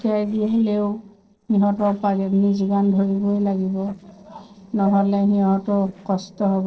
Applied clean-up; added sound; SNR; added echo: neural separator model SepFormer DNS4.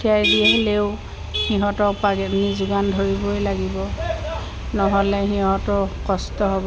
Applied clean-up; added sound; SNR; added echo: none; none; none; none.